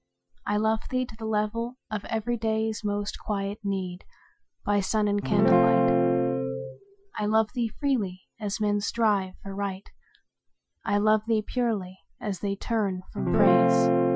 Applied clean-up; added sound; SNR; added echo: classical method Wiener filter.